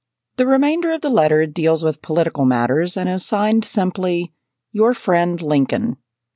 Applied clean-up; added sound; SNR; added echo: none; none; none; none.